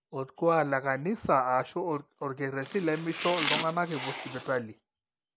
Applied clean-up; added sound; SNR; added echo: none; Domestic sounds, home sounds; 4 dB; none.